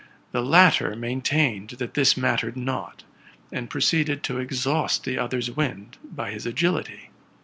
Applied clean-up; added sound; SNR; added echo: none; none; none; none.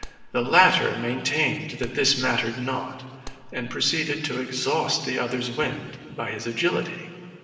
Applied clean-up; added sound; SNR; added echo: none; Clapping; 16 dB; reverberation time 2.0 s.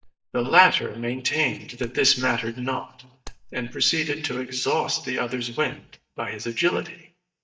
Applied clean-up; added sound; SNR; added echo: neural mask model DeepFilterNet 3.